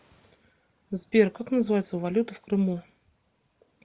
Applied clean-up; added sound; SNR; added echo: none; none; none; none.